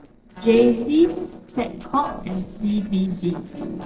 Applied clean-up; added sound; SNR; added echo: neural separator model SepFormer DNS4.